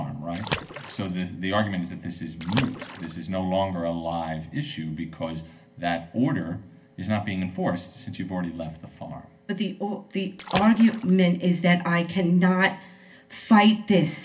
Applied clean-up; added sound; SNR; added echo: none; Water / Splash, splatter; 12 dB; reverberation time 0.3 s.